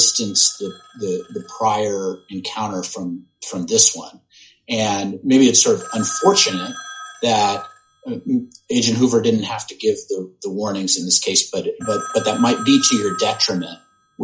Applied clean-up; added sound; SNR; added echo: classical method log-MMSE.